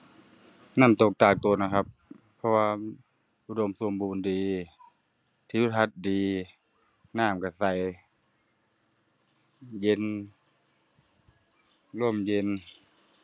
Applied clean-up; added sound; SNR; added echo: none; none; none; none.